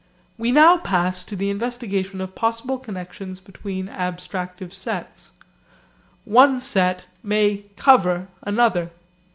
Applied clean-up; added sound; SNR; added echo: none; none; none; none.